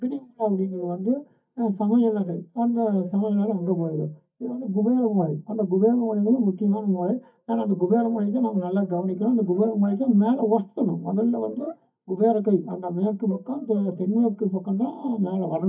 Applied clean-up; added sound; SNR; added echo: neural mask model DeepFilterNet 3.